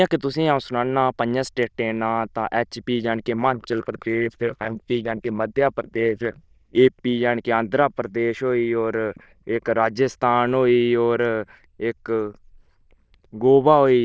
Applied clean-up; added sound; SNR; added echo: neural diffusion model UNIVERSE++.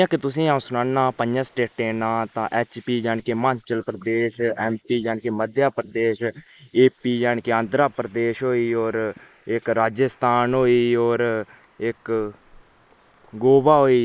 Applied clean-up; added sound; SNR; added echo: neural mask model Resemble Enhance denoiser.